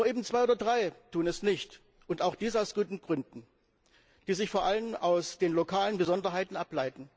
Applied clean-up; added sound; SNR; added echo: none; none; none; none.